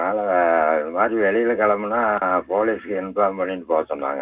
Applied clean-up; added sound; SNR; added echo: none; none; none; reverberation time 0.2 s.